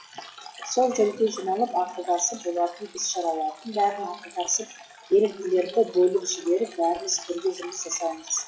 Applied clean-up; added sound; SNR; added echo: classical method WPE with log-MMSE.